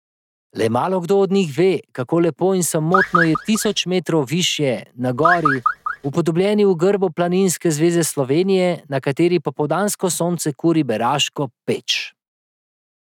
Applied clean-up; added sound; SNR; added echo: neural mask model RNNoise.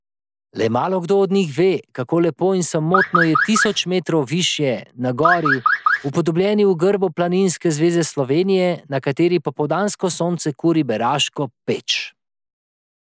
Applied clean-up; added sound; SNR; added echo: neural mask model Resemble Enhance denoiser.